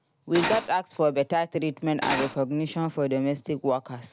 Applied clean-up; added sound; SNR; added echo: none; Cutlery, silverware; 2 dB; none.